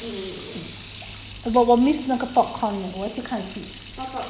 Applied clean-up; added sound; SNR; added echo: none; Sink (filling or washing) / Water tap, faucet; 18 dB; none.